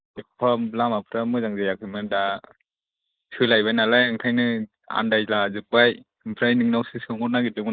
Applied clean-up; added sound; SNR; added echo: neural mask model Resemble Enhance denoiser.